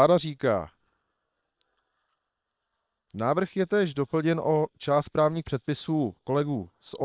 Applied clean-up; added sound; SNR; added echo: neural separator model SepFormer WHAM!.